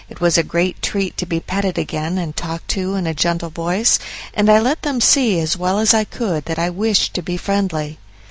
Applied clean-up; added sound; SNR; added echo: none; none; none; none.